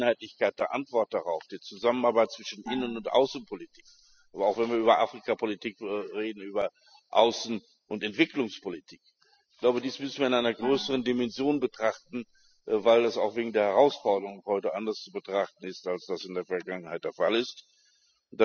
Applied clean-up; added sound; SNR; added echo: classical method spectral subtraction.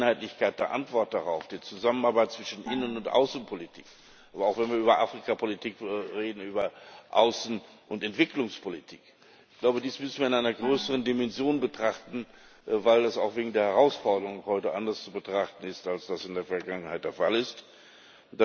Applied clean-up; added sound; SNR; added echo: none; Gong; 18 dB; none.